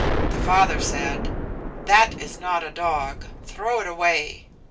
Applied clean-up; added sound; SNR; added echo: none; Explosion; 4 dB; reverberation time 0.2 s.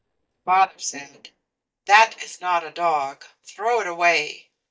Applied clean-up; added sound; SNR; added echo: neural mask model DeepFilterNet 3.